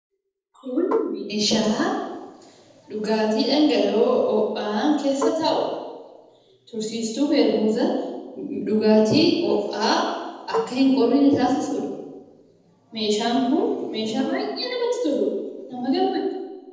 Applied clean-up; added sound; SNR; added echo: neural separator model SepFormer DNS4.